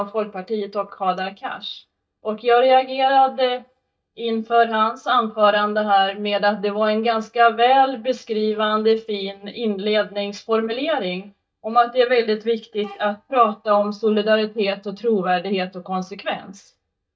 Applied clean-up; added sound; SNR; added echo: neural mask model DeepFilterNet 3.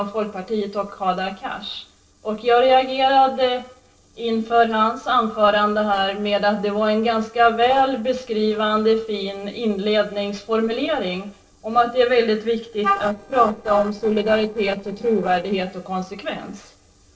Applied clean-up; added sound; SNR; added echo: neural separator model SepFormer DNS4.